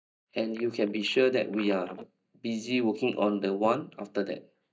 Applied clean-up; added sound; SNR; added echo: neural mask model DeepFilterNet 3.